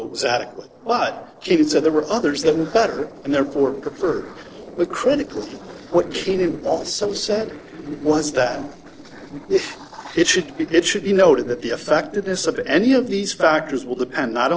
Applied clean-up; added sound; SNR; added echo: neural separator model SepFormer DNS4.